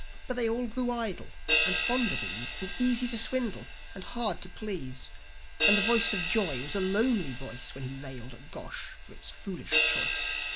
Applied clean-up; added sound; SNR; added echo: none; Crash cymbal; 1 dB; none.